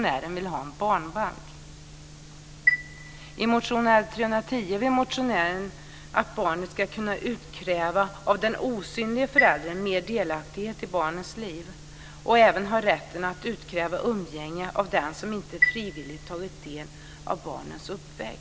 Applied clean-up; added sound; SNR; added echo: none; Chime; 4 dB; none.